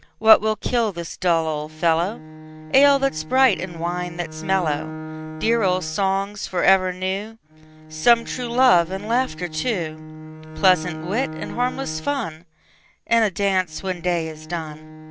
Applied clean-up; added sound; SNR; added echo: none; Bowed string instrument; 14 dB; none.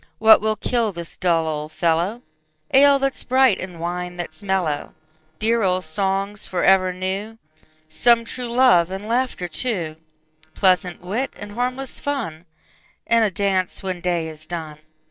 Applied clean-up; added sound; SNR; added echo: neural separator model SepFormer DNS4.